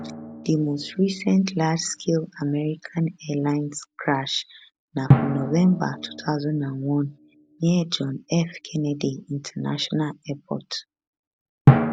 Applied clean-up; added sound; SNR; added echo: none; Drum; 2 dB; none.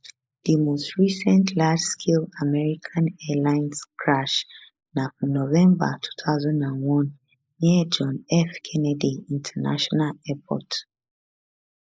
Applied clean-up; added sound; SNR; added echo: neural mask model Resemble Enhance denoiser.